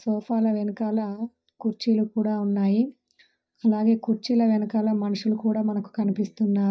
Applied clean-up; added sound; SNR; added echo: neural mask model DeepFilterNet 3.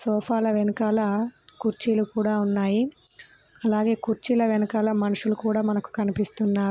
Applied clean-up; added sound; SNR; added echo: none; none; none; none.